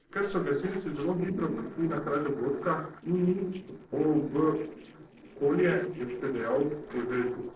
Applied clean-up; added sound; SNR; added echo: neural separator model SepFormer DNS4.